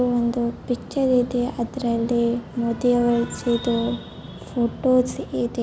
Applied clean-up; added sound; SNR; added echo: none; none; none; none.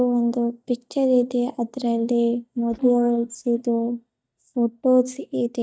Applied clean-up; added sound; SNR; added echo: neural mask model DeepFilterNet 3.